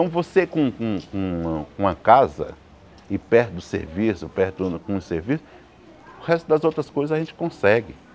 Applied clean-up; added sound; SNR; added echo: none; none; none; none.